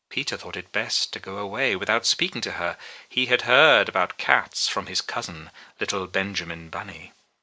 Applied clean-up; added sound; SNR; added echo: none; none; none; none.